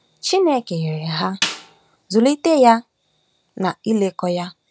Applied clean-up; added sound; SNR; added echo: none; Snare drum; 10 dB; none.